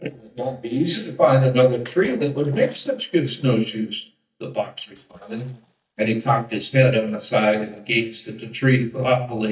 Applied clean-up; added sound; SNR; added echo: neural mask model DeepFilterNet 3.